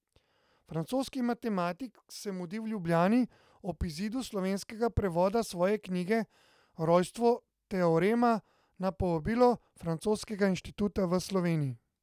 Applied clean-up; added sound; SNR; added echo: none; none; none; none.